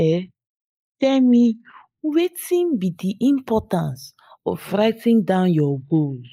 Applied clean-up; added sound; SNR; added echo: neural mask model Resemble Enhance denoiser.